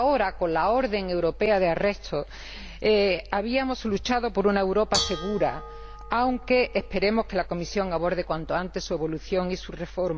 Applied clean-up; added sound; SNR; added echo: none; Dishes, pots, and pans / Bell; 13 dB; none.